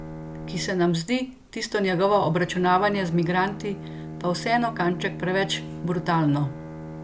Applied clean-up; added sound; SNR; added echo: none; Bowed string instrument; 12 dB; none.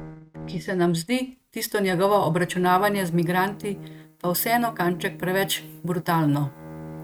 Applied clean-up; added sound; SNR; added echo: neural mask model RNNoise.